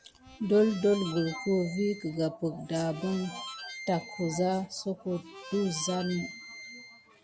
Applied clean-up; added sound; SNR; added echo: none; Harmonica; 14 dB; none.